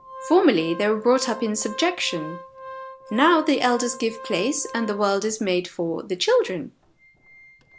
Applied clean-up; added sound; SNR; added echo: none; Organ; 16 dB; none.